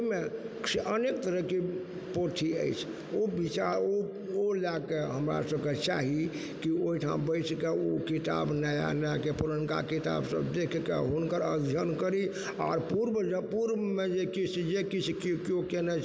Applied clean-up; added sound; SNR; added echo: none; none; none; none.